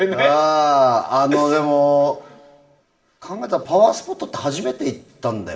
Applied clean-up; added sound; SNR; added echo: none; none; none; reverberation time 1.3 s.